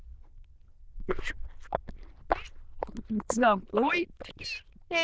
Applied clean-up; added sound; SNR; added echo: neural diffusion model UNIVERSE++.